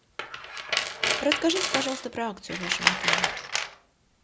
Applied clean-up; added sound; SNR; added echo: none; Tools; -3 dB; none.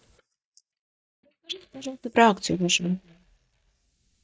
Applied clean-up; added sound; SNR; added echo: neural mask model DeepFilterNet 3.